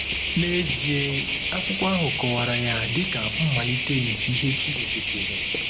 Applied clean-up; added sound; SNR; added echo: none; Cricket; 0 dB; none.